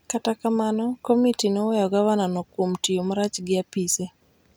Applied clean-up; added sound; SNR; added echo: none; none; none; none.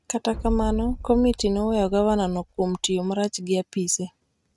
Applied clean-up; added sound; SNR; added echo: neural mask model RNNoise.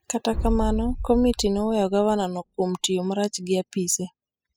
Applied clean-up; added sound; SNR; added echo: classical method spectral subtraction.